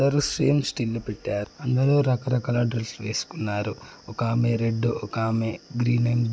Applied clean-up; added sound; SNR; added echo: none; none; none; none.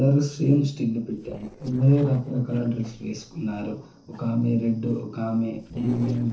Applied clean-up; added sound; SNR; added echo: neural separator model SepFormer DNS4.